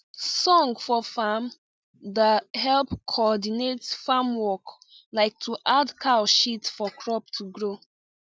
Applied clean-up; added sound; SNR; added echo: none; none; none; none.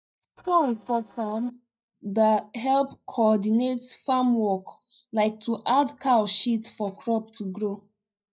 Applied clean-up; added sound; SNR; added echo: neural mask model DeepFilterNet 3.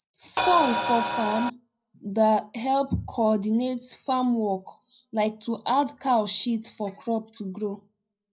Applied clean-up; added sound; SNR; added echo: none; Crash cymbal; 0 dB; reverberation time 0.3 s.